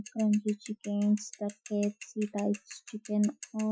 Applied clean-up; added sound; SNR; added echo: classical method Wiener filter.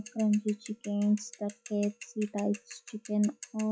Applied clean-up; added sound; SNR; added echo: classical method log-MMSE.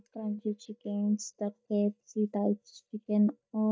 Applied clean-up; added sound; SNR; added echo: neural mask model DeepFilterNet 3.